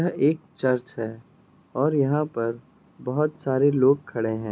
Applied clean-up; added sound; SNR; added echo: none; none; none; none.